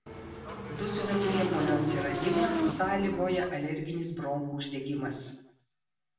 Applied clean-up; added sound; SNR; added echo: none; Motorcycle / Engine; 0 dB; reverberation time 0.7 s.